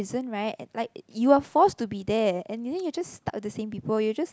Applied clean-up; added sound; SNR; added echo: none; none; none; none.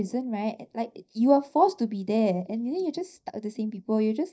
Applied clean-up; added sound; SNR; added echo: neural mask model DeepFilterNet 3.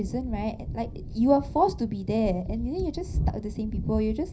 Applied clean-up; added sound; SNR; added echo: none; Thunder; 6 dB; reverberation time 0.4 s.